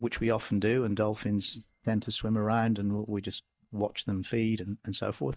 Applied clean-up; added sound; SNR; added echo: neural mask model DeepFilterNet 3.